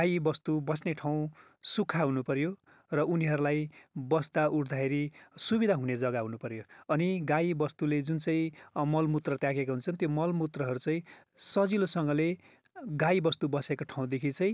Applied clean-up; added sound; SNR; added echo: none; none; none; none.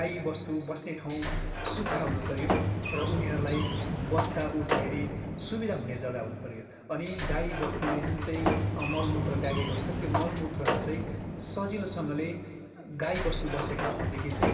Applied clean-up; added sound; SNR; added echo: none; Sliding door; -2 dB; reverberation time 2.4 s.